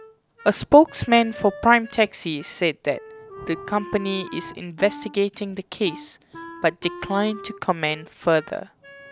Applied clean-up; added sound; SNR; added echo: none; Wind instrument, woodwind instrument; 18 dB; none.